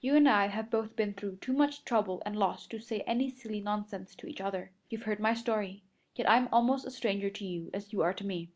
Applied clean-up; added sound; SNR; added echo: none; none; none; none.